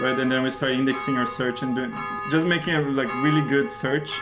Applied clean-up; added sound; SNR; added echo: none; Church bell; 9 dB; none.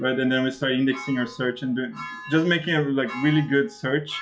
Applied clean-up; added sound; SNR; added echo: classical method log-MMSE.